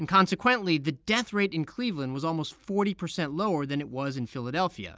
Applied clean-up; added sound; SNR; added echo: none; none; none; none.